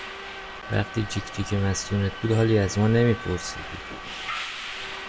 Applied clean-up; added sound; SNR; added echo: none; Subway, metro, underground; 10 dB; none.